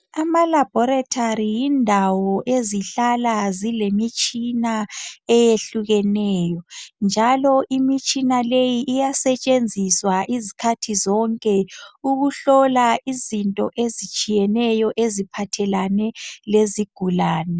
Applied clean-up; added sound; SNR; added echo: none; none; none; none.